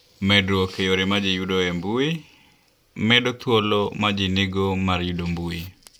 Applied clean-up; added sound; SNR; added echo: none; none; none; none.